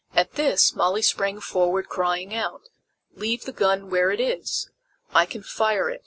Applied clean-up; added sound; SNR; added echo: none; none; none; none.